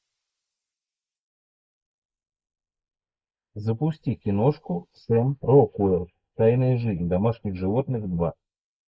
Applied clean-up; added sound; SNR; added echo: neural mask model Resemble Enhance denoiser.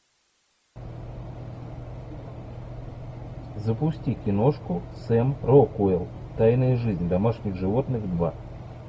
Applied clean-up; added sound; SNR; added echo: none; none; none; none.